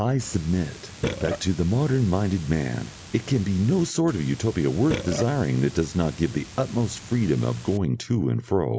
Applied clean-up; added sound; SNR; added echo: none; Burping, eructation; 12 dB; none.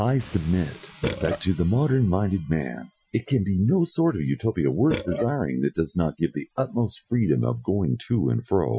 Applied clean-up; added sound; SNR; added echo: classical method Wiener filter.